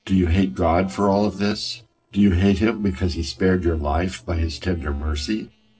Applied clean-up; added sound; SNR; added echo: neural separator model SepFormer DNS4.